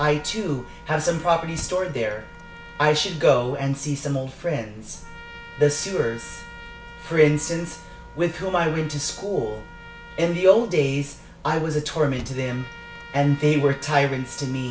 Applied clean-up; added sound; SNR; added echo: none; Thump, thud + Trumpet; 19 dB; none.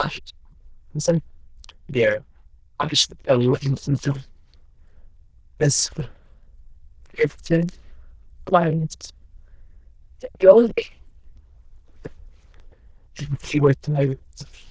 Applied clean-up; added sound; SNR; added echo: neural diffusion model UNIVERSE++.